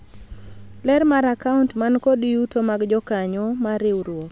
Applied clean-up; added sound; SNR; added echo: none; none; none; none.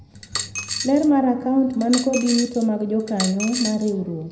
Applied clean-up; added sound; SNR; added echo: none; Coin (dropping); 9 dB; reverberation time 0.7 s.